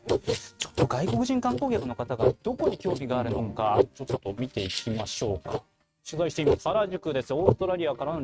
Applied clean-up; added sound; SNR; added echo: neural mask model RNNoise.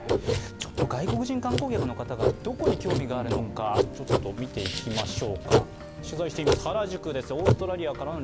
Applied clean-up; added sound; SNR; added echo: none; Writing; -2 dB; none.